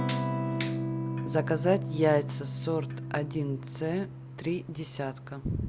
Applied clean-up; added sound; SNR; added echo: none; Electric guitar / Strum; 5 dB; none.